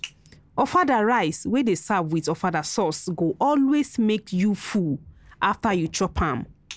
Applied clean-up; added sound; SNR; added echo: none; none; none; none.